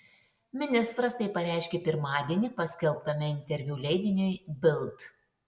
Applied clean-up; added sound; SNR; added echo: none; none; none; none.